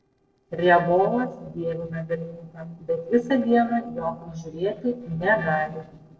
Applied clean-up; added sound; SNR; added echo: neural separator model SepFormer DNS4.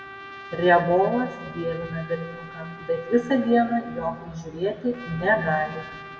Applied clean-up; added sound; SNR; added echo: none; Trumpet; 16 dB; reverberation time 1.0 s.